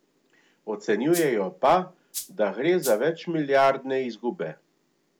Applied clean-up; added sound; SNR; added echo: none; Rattle (instrument); 12 dB; none.